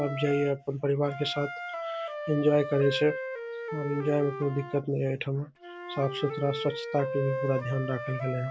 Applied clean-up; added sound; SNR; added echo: none; Wind instrument, woodwind instrument; 7 dB; none.